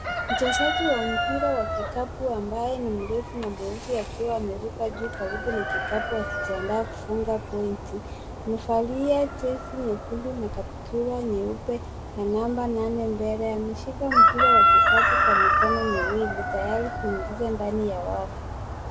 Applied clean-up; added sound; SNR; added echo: none; Chicken, rooster; -2 dB; none.